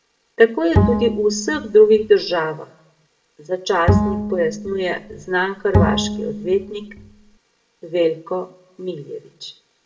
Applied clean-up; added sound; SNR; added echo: none; Bowed string instrument; 1 dB; reverberation time 0.4 s.